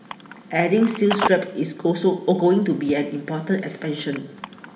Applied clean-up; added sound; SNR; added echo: none; Telephone; 12 dB; reverberation time 0.9 s.